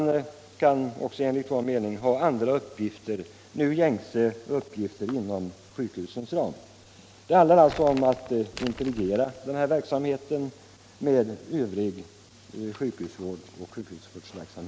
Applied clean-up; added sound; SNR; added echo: none; Crumpling, crinkling; 15 dB; none.